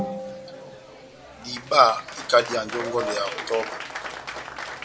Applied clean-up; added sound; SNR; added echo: none; Applause; 8 dB; none.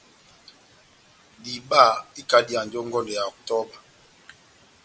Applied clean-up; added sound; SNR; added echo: none; none; none; none.